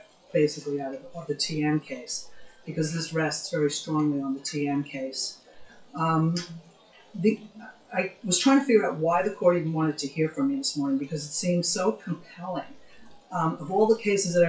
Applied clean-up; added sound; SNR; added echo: classical method WPE with log-MMSE.